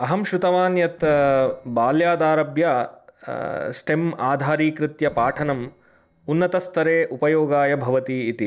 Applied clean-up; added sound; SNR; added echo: neural separator model SepFormer DNS4.